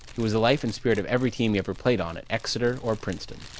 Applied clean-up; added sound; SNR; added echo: none; Fire; 16 dB; none.